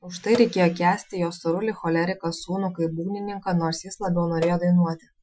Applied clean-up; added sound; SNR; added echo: classical method Wiener filter.